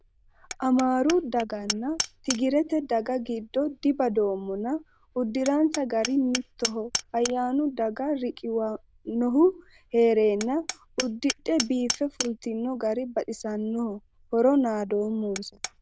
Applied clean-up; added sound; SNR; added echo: neural diffusion model UNIVERSE++.